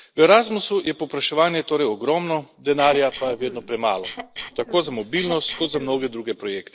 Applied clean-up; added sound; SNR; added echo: neural separator model SepFormer DNS4.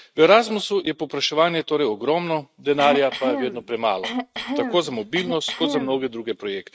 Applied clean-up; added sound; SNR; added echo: neural mask model RNNoise.